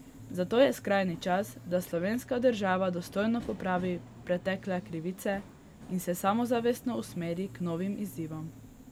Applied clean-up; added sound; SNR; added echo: none; Bass guitar + Subway, metro, underground; 17 dB; none.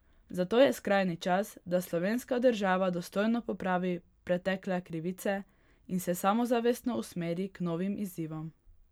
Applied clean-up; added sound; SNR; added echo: none; none; none; none.